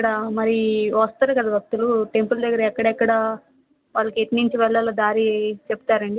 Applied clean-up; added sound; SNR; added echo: none; none; none; none.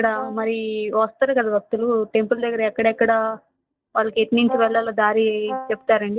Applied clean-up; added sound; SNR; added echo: neural mask model DeepFilterNet 3.